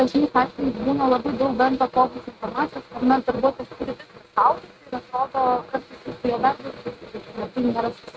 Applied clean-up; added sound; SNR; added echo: neural mask model RNNoise.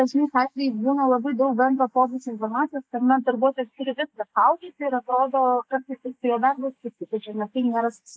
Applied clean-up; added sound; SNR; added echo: neural mask model Resemble Enhance denoiser.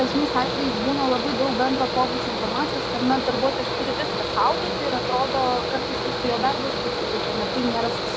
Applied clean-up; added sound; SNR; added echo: none; Mechanical fan; 0 dB; none.